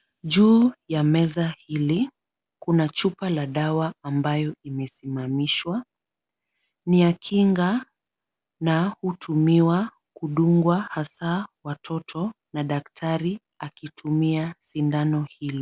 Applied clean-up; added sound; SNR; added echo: none; none; none; none.